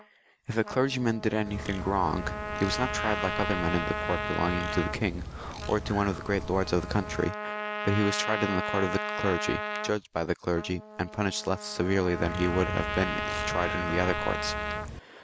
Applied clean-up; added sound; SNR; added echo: none; Bird + Trumpet; 4 dB; none.